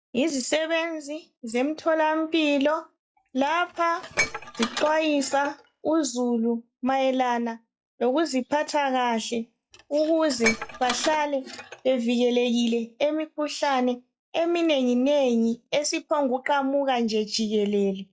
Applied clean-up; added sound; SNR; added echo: classical method log-MMSE.